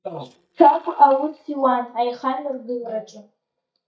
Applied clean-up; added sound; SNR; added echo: neural mask model DeepFilterNet 3.